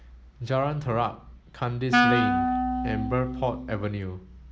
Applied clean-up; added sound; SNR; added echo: none; Wind instrument, woodwind instrument; -3 dB; none.